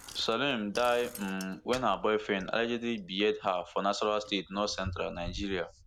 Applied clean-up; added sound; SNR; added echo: none; Bicycle; 16 dB; none.